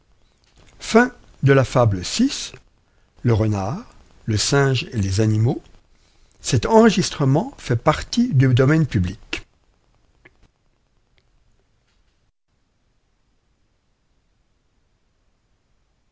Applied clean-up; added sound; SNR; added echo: none; none; none; none.